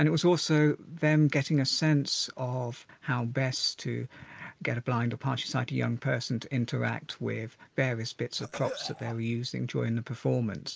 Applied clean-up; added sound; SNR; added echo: none; Cough; 12 dB; none.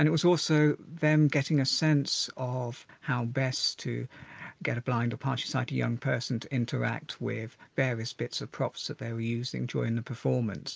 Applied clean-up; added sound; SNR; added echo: none; none; none; none.